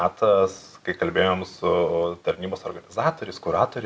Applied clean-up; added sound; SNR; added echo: none; none; none; none.